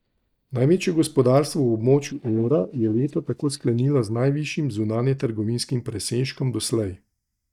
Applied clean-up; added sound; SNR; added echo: neural mask model DeepFilterNet 3.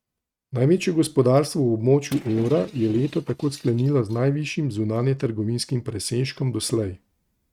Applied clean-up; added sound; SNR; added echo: neural mask model RNNoise.